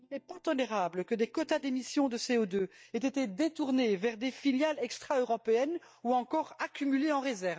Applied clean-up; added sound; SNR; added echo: neural mask model DeepFilterNet 3.